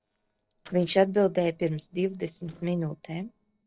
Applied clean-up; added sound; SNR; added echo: neural separator model SepFormer DNS4.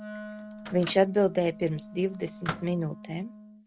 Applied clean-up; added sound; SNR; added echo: none; Wind instrument, woodwind instrument + Microwave oven; 12 dB; none.